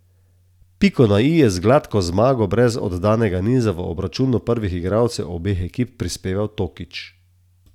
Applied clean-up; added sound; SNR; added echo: none; none; none; none.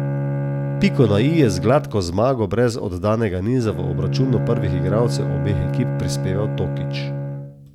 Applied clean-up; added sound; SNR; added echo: none; Bowed string instrument; 3 dB; none.